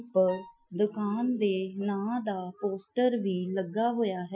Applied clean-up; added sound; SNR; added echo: classical method Wiener filter.